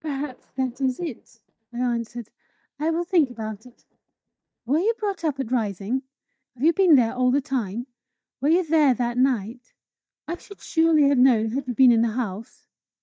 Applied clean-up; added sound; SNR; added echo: neural mask model DeepFilterNet 3.